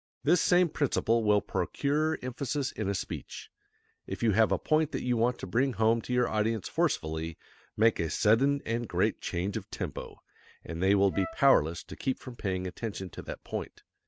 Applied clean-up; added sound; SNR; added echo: neural mask model RNNoise.